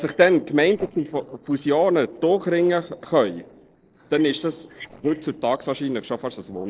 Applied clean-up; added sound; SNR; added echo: neural separator model SepFormer DNS4.